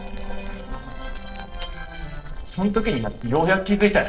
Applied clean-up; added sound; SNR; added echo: neural separator model SepFormer DNS4.